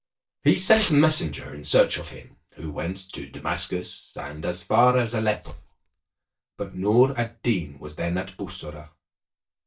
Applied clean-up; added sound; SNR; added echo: neural mask model DeepFilterNet 3.